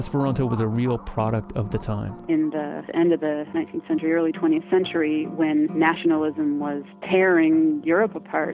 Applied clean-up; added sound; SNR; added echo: none; none; none; none.